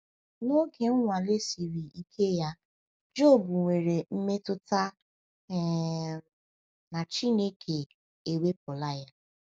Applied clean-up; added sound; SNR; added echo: none; none; none; none.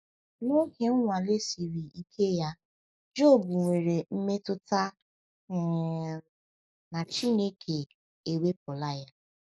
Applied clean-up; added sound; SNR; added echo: neural mask model Resemble Enhance denoiser.